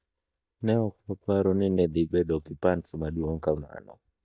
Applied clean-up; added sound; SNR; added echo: neural mask model DeepFilterNet 3.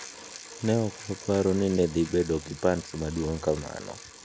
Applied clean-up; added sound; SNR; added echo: none; Bicycle; 16 dB; none.